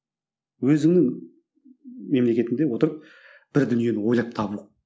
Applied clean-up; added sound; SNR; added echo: none; none; none; none.